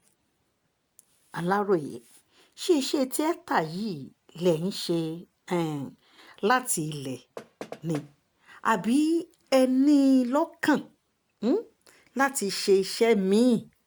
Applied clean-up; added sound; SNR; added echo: none; Knock; 17 dB; none.